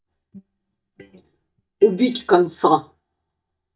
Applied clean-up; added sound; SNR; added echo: neural mask model DeepFilterNet 3.